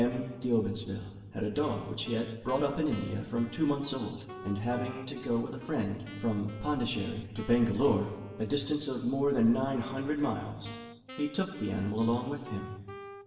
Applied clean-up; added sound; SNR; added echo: none; Wind instrument, woodwind instrument; 17 dB; reverberation time 1.2 s.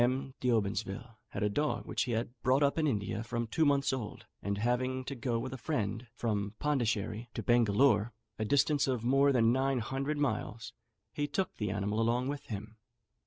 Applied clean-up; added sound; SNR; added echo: none; none; none; none.